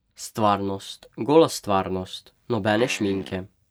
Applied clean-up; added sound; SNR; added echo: neural mask model DeepFilterNet 3.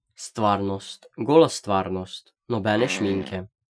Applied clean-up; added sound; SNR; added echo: classical method Wiener filter.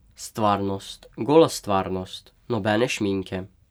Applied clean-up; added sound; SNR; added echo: none; none; none; none.